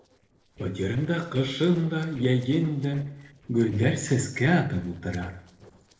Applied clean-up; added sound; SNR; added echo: neural separator model SepFormer DNS4.